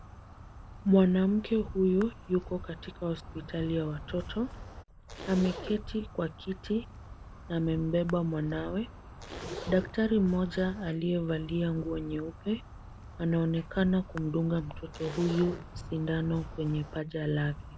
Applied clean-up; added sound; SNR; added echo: none; Insect + Zipper (clothing); 13 dB; none.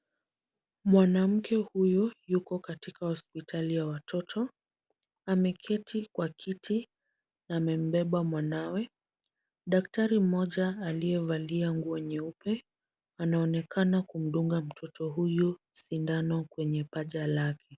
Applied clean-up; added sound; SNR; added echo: none; none; none; none.